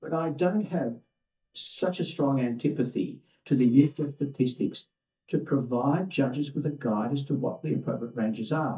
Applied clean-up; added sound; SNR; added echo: neural mask model DeepFilterNet 3.